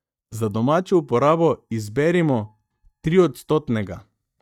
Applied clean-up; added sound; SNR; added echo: neural mask model DeepFilterNet 3.